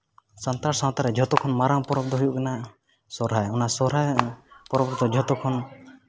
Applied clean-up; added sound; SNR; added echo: none; Camera; 9 dB; none.